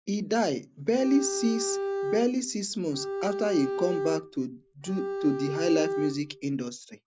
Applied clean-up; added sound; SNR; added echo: none; Bowed string instrument; 4 dB; none.